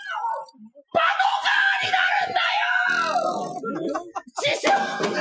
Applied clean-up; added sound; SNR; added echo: classical method Wiener filter.